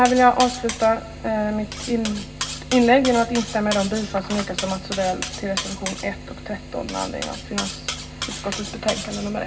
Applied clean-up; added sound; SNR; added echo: none; Cutlery, silverware; 10 dB; reverberation time 0.2 s.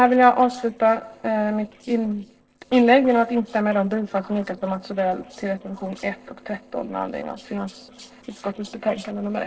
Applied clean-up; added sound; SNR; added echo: neural separator model SepFormer DNS4.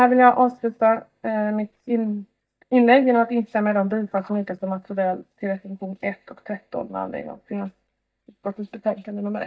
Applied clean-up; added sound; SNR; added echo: neural mask model DeepFilterNet 3.